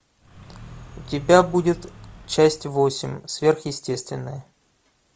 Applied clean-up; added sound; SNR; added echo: none; Car; 18 dB; none.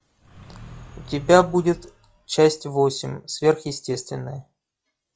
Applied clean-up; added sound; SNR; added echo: classical method log-MMSE.